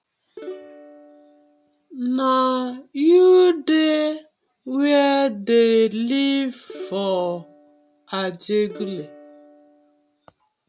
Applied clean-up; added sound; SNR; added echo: none; Plucked string instrument; 20 dB; none.